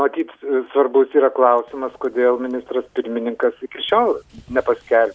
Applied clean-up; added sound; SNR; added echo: none; none; none; none.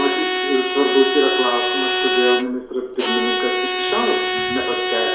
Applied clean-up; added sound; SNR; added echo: none; Bowed string instrument; -1 dB; reverberation time 0.6 s.